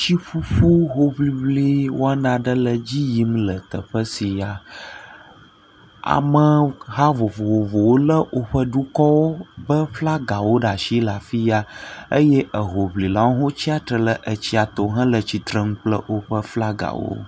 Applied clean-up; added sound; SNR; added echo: none; none; none; none.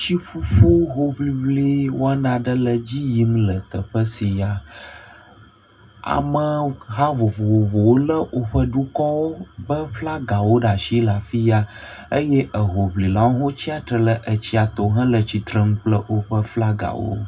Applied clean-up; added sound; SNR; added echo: none; none; none; reverberation time 0.2 s.